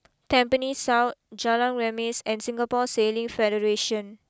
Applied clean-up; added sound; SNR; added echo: none; none; none; none.